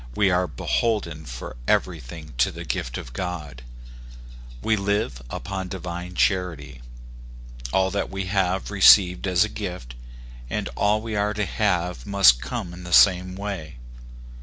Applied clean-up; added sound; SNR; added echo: none; none; none; none.